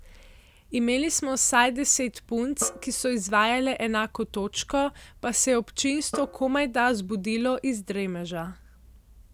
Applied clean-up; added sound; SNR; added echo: none; Drum; 16 dB; none.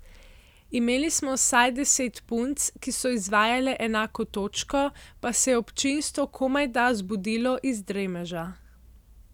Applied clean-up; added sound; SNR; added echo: none; none; none; none.